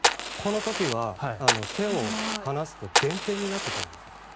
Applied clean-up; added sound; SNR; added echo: none; Fire; -1 dB; none.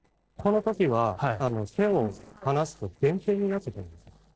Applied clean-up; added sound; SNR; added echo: neural separator model SepFormer DNS4.